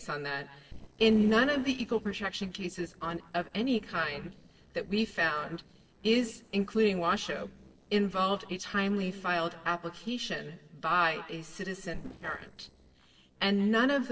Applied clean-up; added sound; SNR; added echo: neural separator model SepFormer DNS4.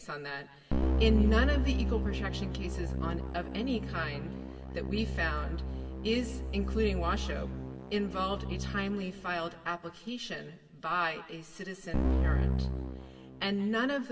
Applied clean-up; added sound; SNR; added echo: none; Keyboard (musical); -1 dB; reverberation time 1.9 s.